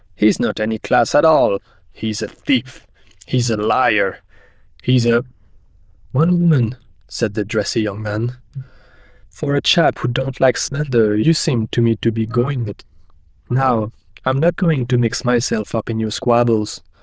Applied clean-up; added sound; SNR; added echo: neural diffusion model UNIVERSE++.